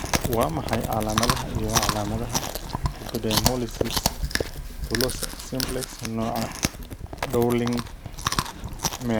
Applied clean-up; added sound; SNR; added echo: none; Chewing, mastication; -1 dB; none.